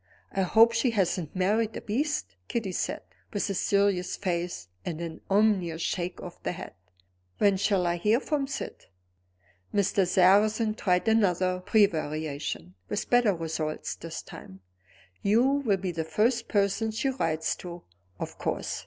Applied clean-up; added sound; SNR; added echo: none; none; none; none.